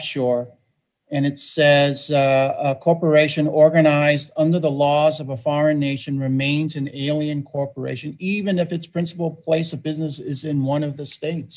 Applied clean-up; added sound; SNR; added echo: none; none; none; none.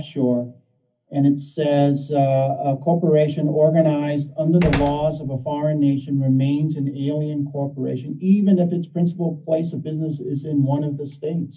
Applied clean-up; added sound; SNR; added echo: none; Slam; 10 dB; reverberation time 0.3 s.